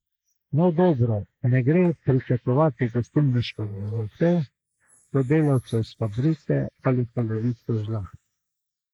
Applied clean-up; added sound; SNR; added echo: neural mask model Resemble Enhance denoiser.